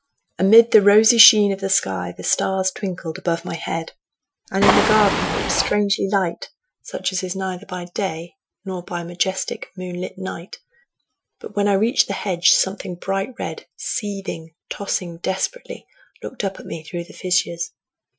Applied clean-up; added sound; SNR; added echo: classical method Wiener filter.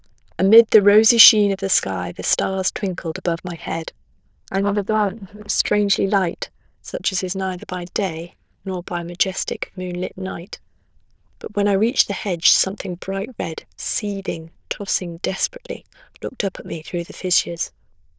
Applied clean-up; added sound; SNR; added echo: neural diffusion model UNIVERSE++.